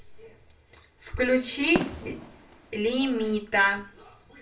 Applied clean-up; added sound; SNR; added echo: none; Fireworks; 12 dB; reverberation time 0.3 s.